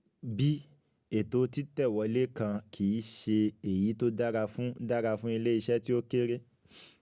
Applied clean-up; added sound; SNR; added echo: none; none; none; none.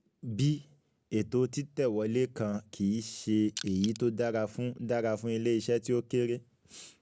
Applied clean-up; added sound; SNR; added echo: none; Crushing; 13 dB; none.